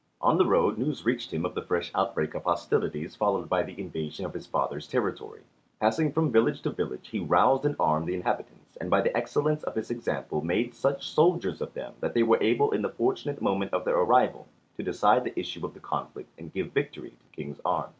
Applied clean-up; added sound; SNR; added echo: none; none; none; none.